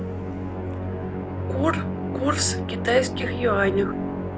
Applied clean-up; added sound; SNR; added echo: none; Musical instrument; 2 dB; none.